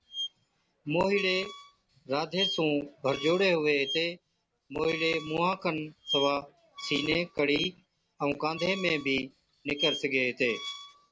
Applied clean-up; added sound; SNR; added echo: none; Squeak; 10 dB; none.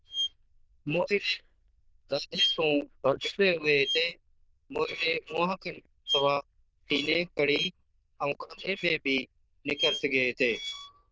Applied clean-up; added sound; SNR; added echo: neural diffusion model UNIVERSE++.